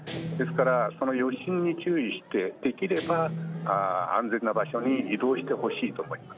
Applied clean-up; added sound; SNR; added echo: none; Guitar; 11 dB; none.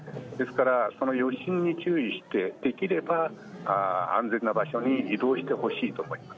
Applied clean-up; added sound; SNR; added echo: none; none; none; none.